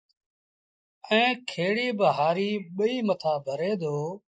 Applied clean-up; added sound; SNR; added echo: neural mask model Resemble Enhance denoiser.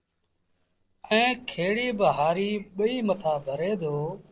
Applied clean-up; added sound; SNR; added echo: neural separator model SepFormer DNS4.